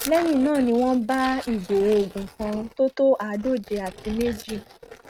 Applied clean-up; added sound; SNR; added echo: neural mask model RNNoise.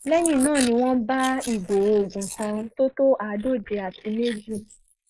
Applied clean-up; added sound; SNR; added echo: neural mask model Resemble Enhance denoiser.